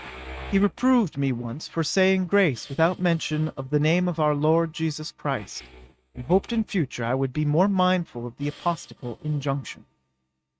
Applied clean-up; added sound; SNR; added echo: neural mask model RNNoise.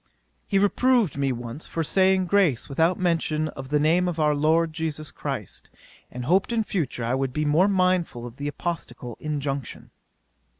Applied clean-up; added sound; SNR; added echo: none; none; none; none.